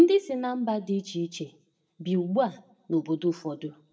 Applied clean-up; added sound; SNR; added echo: none; none; none; reverberation time 0.4 s.